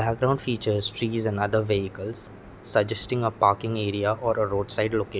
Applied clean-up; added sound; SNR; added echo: none; none; none; none.